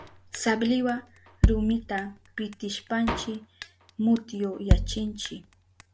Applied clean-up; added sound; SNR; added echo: none; Drum kit; 1 dB; none.